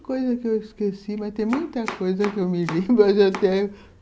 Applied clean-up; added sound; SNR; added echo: none; Domestic sounds, home sounds; 14 dB; none.